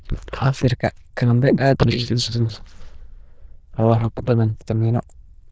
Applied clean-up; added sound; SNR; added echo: neural diffusion model UNIVERSE++.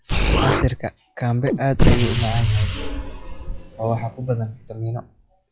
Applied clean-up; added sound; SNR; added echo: classical method log-MMSE.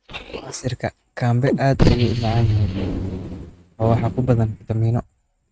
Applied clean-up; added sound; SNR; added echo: neural mask model RNNoise.